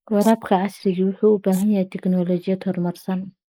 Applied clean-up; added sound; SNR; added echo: neural mask model Resemble Enhance denoiser.